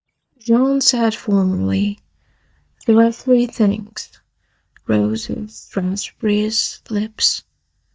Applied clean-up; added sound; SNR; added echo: neural mask model DeepFilterNet 3.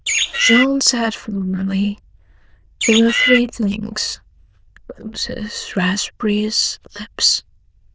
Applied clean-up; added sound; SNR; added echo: neural diffusion model UNIVERSE++.